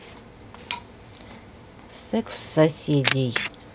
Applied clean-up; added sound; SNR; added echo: none; Camera; 10 dB; none.